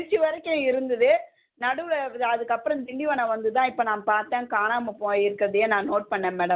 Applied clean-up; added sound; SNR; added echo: none; none; none; none.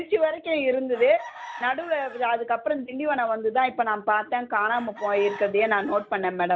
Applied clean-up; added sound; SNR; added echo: none; Chicken, rooster; 18 dB; none.